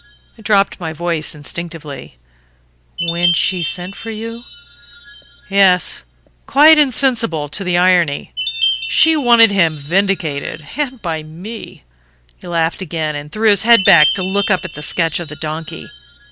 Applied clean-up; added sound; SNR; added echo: none; Chime; 9 dB; none.